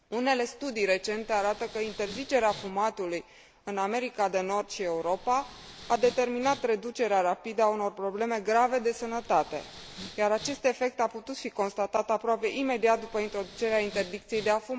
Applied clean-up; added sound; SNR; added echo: none; Respiratory sounds; 20 dB; none.